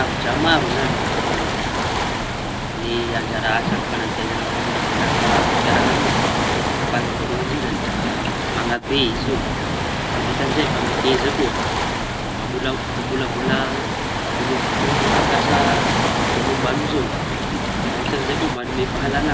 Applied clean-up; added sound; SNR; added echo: none; Waves, surf; -5 dB; none.